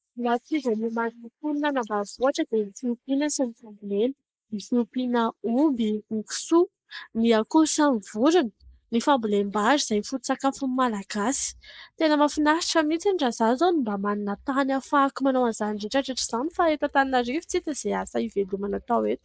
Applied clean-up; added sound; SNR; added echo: neural mask model Resemble Enhance denoiser.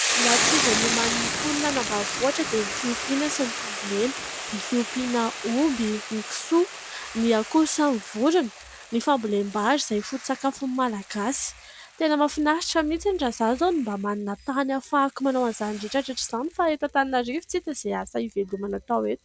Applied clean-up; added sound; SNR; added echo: none; Boiling / Hiss; 6 dB; none.